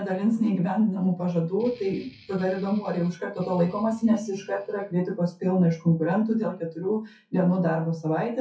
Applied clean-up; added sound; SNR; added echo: classical method WPE with log-MMSE.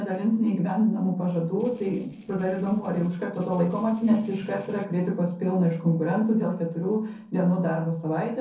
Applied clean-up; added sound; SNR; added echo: neural separator model SepFormer DNS4.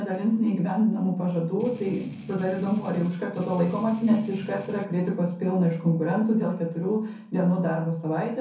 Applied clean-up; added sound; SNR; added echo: none; Strum; 16 dB; reverberation time 0.6 s.